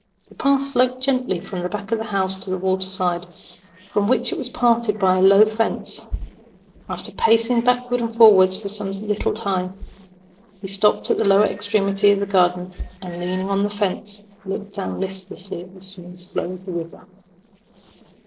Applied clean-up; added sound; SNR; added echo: neural separator model SepFormer DNS4.